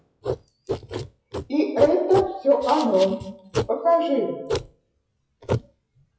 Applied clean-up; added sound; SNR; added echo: classical method WPE with log-MMSE.